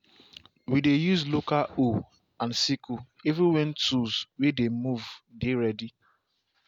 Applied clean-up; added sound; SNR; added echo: none; none; none; none.